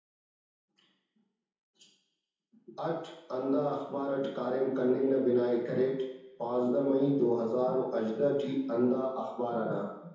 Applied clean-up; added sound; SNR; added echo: none; none; none; reverberation time 1.0 s.